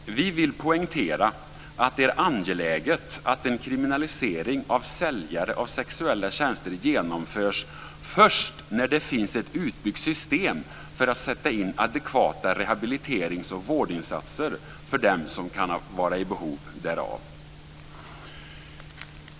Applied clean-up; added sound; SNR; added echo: none; none; none; none.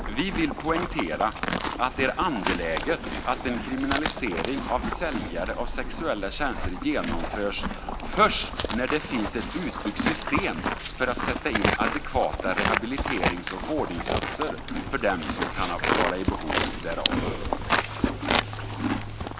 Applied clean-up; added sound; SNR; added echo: none; Livestock, farm animals, working animals; 0 dB; none.